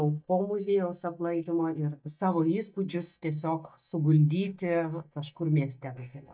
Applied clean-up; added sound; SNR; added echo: neural mask model DeepFilterNet 3.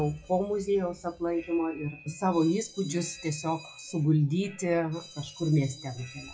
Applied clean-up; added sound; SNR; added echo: classical method WPE with log-MMSE.